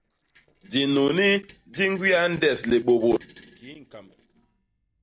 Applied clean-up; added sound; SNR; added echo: neural separator model SepFormer DNS4.